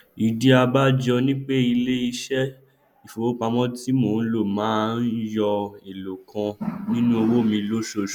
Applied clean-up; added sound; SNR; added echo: none; none; none; none.